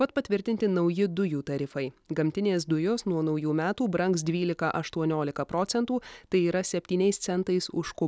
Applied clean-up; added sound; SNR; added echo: none; none; none; none.